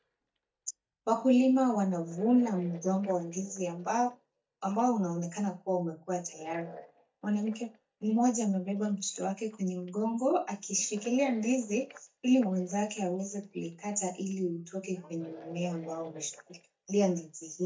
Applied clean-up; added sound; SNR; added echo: neural mask model DeepFilterNet 3.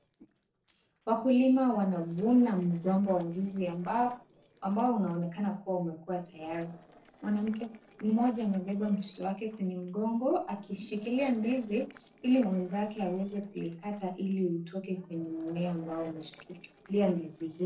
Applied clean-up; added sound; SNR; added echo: neural separator model SepFormer DNS4.